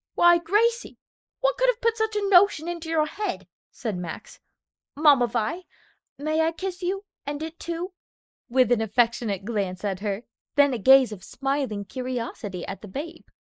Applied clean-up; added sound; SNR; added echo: neural mask model Resemble Enhance denoiser.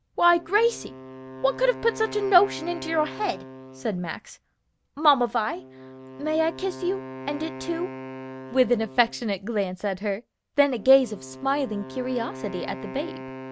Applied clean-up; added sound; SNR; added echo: none; Wind instrument, woodwind instrument; 14 dB; none.